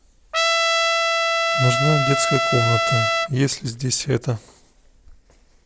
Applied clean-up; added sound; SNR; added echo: none; Trumpet; -4 dB; none.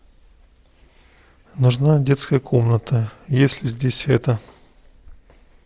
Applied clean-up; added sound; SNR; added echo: none; none; none; none.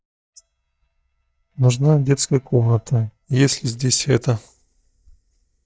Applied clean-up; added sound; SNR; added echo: neural mask model DeepFilterNet 3.